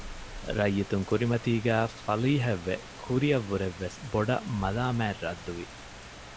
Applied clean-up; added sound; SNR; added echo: none; Rain; 14 dB; none.